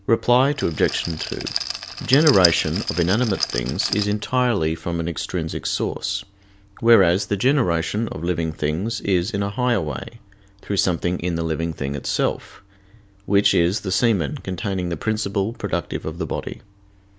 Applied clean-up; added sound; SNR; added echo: none; Rattle; 6 dB; none.